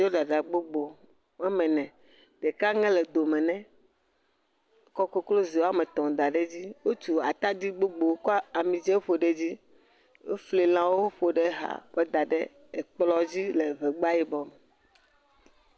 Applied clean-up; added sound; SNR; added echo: none; none; none; none.